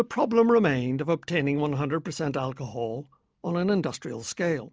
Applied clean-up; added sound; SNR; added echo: none; none; none; none.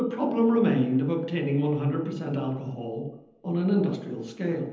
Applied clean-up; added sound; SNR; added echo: none; none; none; reverberation time 0.9 s.